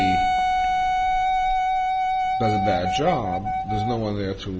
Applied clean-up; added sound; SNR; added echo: none; Wind instrument, woodwind instrument; -5 dB; none.